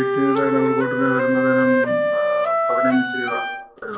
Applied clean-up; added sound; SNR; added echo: none; Wind instrument, woodwind instrument; -2 dB; reverberation time 0.7 s.